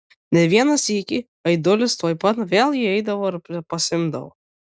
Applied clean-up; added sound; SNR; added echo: none; none; none; none.